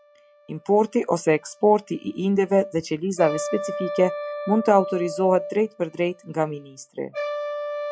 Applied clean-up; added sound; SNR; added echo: classical method log-MMSE.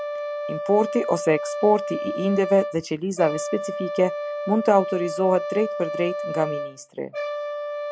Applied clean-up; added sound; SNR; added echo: none; Brass instrument; 6 dB; none.